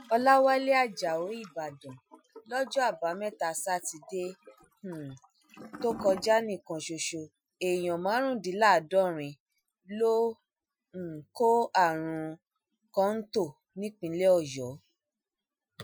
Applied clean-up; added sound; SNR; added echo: classical method Wiener filter.